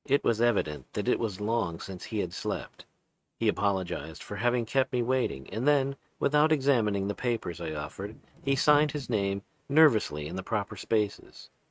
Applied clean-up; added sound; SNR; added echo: neural mask model RNNoise.